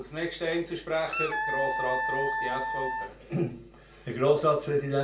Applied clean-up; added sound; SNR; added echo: none; Wind instrument, woodwind instrument; 1 dB; reverberation time 0.3 s.